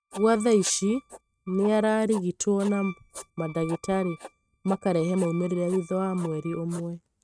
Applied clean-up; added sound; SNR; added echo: neural mask model RNNoise.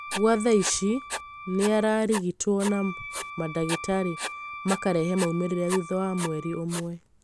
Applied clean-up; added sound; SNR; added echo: none; Wind instrument, woodwind instrument + Writing; 10 dB; none.